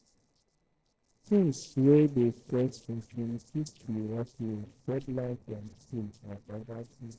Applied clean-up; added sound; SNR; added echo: neural separator model SepFormer DNS4.